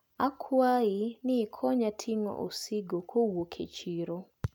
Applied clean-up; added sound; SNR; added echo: none; none; none; none.